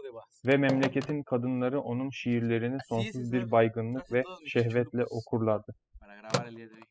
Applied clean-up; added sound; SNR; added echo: classical method spectral subtraction.